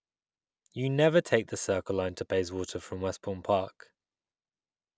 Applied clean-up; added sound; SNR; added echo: none; none; none; none.